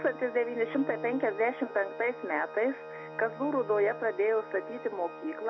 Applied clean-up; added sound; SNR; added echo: none; Organ; 12 dB; none.